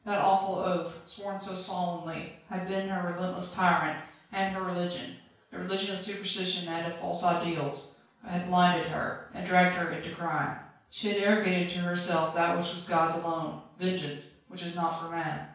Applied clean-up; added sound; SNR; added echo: none; none; none; reverberation time 0.5 s.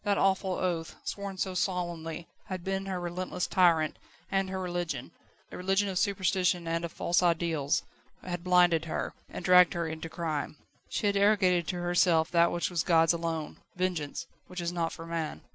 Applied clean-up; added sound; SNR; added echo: none; none; none; none.